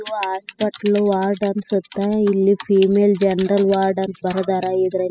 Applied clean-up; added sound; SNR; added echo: classical method spectral subtraction.